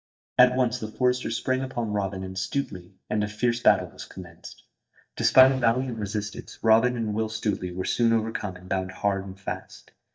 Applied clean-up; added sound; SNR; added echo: neural mask model DeepFilterNet 3.